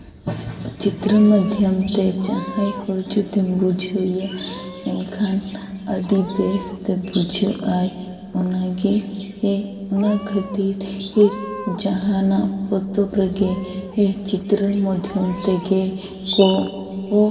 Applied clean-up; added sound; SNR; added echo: none; Meow / Purr; 19 dB; reverberation time 2.6 s.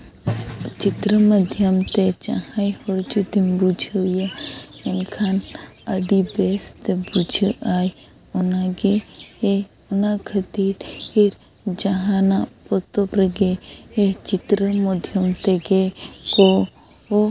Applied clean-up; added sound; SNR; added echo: none; none; none; none.